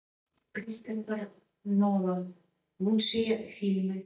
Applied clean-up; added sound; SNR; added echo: neural mask model DeepFilterNet 3.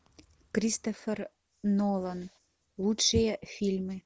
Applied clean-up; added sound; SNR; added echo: none; none; none; none.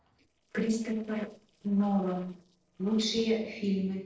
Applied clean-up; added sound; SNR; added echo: neural separator model SepFormer DNS4.